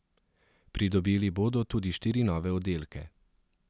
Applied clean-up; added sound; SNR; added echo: none; none; none; none.